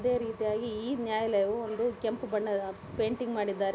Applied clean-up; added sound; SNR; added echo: none; none; none; none.